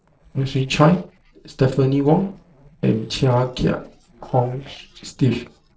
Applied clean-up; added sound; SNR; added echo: neural separator model SepFormer DNS4.